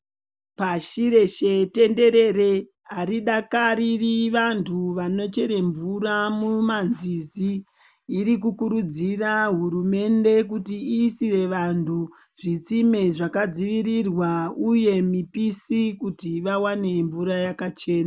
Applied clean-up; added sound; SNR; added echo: none; none; none; none.